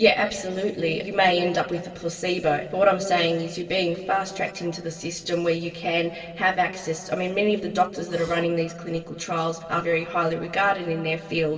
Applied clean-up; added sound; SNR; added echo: neural separator model SepFormer DNS4.